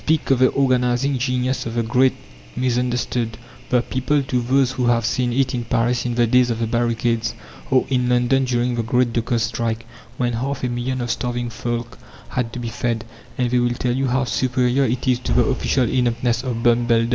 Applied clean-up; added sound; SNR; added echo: none; none; none; none.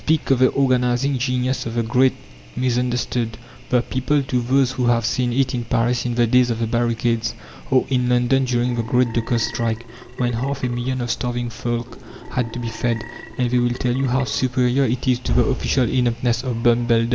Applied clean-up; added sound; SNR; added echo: none; Burping, eructation; 18 dB; none.